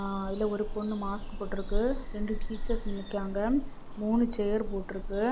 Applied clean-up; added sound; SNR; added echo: none; Bird vocalization, bird call, bird song; 2 dB; none.